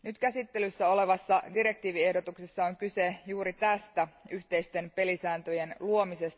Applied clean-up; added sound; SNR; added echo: none; none; none; none.